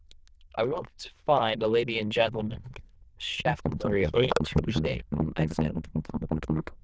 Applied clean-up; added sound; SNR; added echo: neural diffusion model UNIVERSE++.